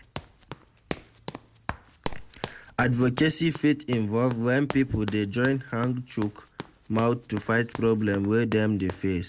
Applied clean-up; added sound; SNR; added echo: none; Run; 14 dB; none.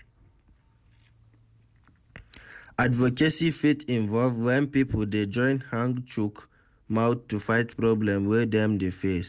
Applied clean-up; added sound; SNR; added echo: none; none; none; none.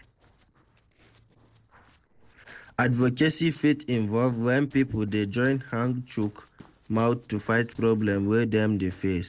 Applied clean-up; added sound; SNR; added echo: neural separator model SepFormer DNS4.